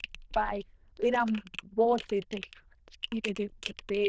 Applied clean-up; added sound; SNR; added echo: neural diffusion model UNIVERSE++.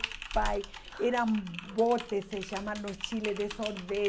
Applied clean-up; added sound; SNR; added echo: none; Typing; 8 dB; none.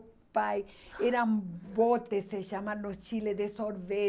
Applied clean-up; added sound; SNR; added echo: none; none; none; none.